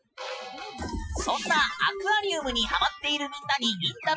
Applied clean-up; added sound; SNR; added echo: classical method Wiener filter.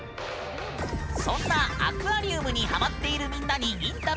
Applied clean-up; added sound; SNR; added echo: none; Engine starting / Accelerating, revving, vroom / Motor vehicle (road); 11 dB; none.